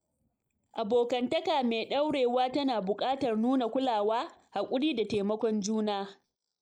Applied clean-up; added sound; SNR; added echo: neural mask model Resemble Enhance denoiser.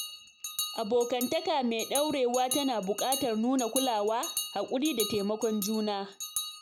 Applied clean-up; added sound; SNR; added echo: none; Bell; 8 dB; none.